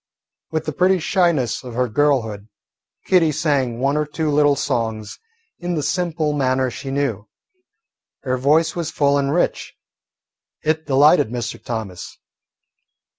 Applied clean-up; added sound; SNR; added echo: none; none; none; none.